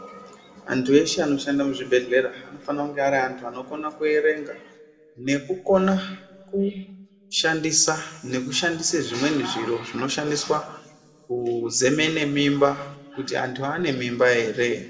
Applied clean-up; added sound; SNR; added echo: none; none; none; reverberation time 1.1 s.